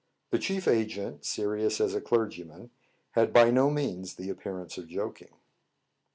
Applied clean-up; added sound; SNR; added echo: none; none; none; none.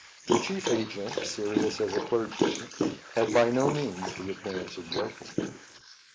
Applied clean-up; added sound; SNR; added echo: neural mask model Resemble Enhance denoiser.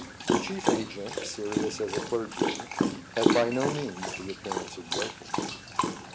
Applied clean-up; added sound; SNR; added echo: none; Dog; -2 dB; none.